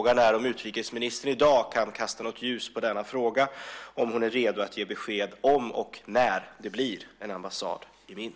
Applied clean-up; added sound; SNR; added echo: none; none; none; none.